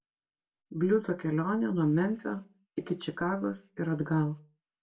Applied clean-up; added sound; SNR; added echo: none; none; none; reverberation time 0.2 s.